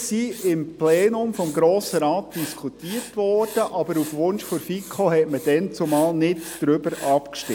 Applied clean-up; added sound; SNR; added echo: none; Writing; 19 dB; none.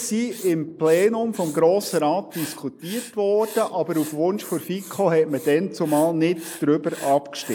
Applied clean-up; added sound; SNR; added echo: neural mask model Resemble Enhance denoiser.